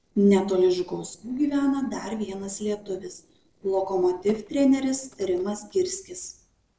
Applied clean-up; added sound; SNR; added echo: neural separator model SepFormer DNS4.